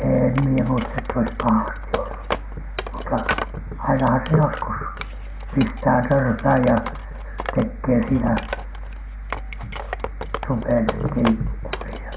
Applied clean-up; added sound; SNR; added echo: none; Wood; 11 dB; none.